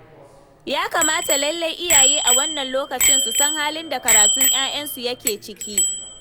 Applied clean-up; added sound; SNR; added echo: none; Bicycle bell; -5 dB; none.